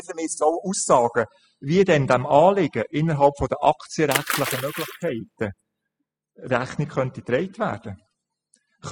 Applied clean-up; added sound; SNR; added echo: classical method spectral subtraction.